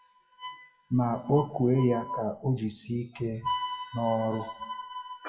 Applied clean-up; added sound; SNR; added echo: classical method WPE with log-MMSE.